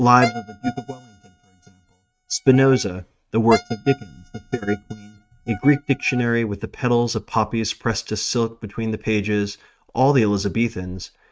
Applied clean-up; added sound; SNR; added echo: neural mask model RNNoise.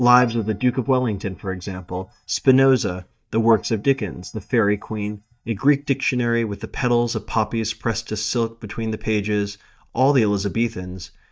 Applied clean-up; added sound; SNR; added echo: neural mask model DeepFilterNet 3.